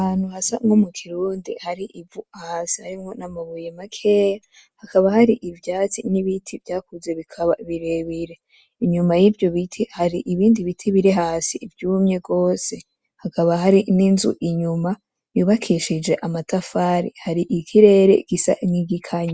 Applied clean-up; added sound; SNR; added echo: none; none; none; none.